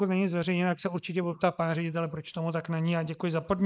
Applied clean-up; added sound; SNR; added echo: neural mask model Resemble Enhance denoiser.